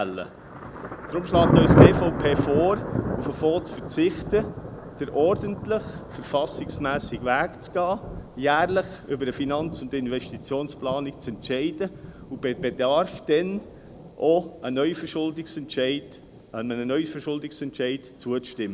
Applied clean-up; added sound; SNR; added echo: none; Thunder; 2 dB; none.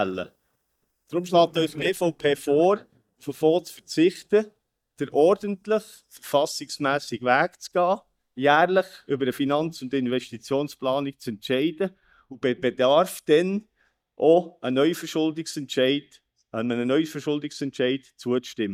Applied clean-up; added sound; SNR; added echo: neural mask model DeepFilterNet 3.